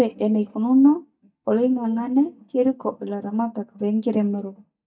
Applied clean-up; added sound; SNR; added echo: neural mask model DeepFilterNet 3.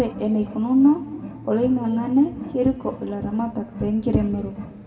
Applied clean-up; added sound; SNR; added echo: none; Wild animals; 17 dB; reverberation time 1.7 s.